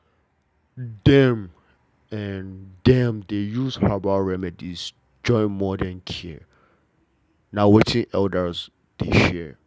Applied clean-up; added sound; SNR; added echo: none; none; none; none.